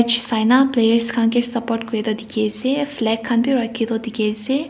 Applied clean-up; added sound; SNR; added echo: none; none; none; none.